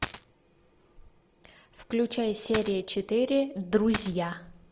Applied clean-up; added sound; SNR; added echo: none; Coin (dropping); 5 dB; none.